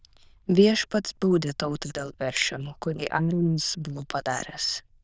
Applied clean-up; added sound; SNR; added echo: neural diffusion model UNIVERSE++.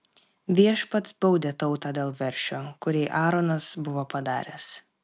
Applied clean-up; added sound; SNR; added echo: none; none; none; none.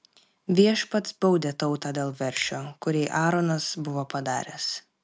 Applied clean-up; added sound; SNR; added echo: none; Finger snapping; 16 dB; none.